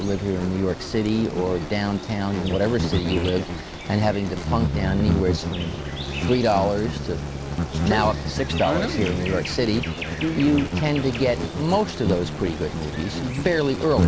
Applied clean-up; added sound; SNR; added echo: none; Insect; 4 dB; none.